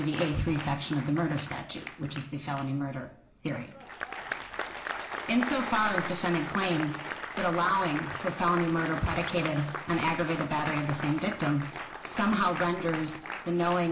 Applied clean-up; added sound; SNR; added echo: none; Applause; 9 dB; reverberation time 0.4 s.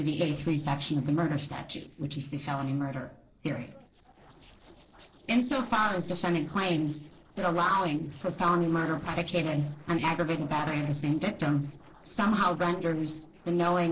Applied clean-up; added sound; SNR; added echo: neural separator model SepFormer DNS4.